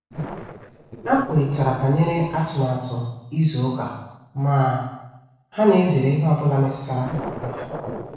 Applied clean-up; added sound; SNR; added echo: neural separator model SepFormer DNS4.